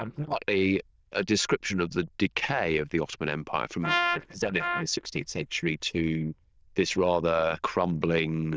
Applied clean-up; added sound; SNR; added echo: neural diffusion model UNIVERSE++.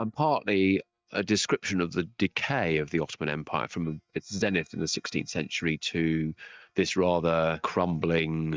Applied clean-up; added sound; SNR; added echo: neural mask model DeepFilterNet 3.